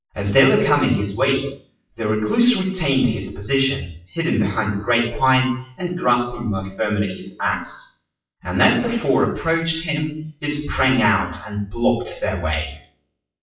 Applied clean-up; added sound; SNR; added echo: classical method WPE with log-MMSE.